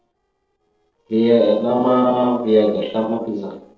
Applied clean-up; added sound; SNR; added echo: neural separator model SepFormer DNS4.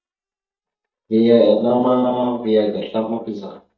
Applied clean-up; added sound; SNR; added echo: neural mask model DeepFilterNet 3.